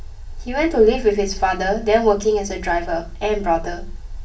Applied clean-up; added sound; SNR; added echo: none; none; none; reverberation time 0.3 s.